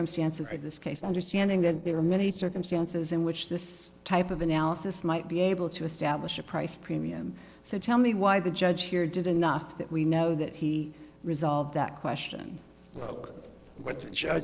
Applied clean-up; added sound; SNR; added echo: neural separator model SepFormer DNS4.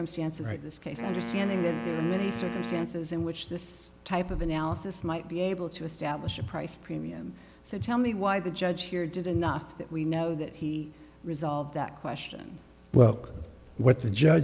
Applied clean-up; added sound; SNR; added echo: none; Wind instrument, woodwind instrument; 8 dB; none.